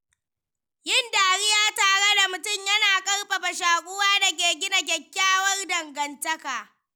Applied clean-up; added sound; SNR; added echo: none; none; none; none.